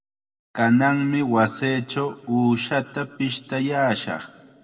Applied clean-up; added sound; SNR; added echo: none; none; none; reverberation time 1.7 s.